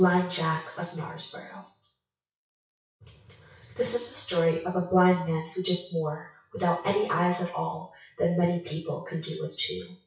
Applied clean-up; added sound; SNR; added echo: classical method WPE with log-MMSE.